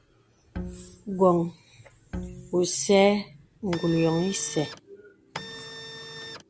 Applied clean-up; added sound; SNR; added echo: none; Bowed string instrument + Printer; 12 dB; none.